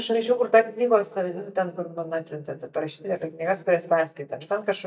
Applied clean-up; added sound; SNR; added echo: neural mask model DeepFilterNet 3.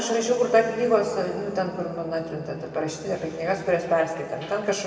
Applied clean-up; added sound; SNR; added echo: none; Bowed string instrument; 18 dB; reverberation time 2.4 s.